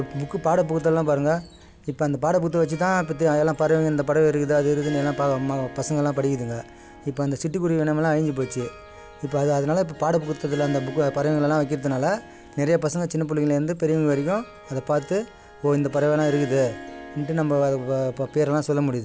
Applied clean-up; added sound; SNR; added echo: none; Harp; 18 dB; none.